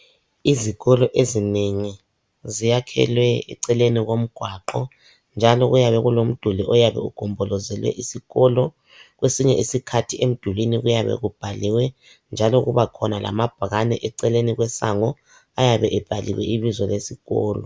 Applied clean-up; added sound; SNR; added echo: none; none; none; none.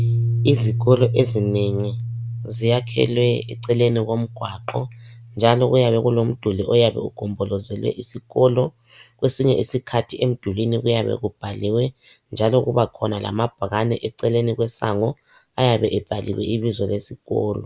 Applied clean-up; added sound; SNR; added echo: none; Piano; 9 dB; none.